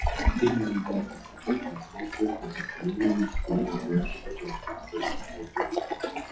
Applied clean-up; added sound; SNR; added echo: classical method WPE with log-MMSE.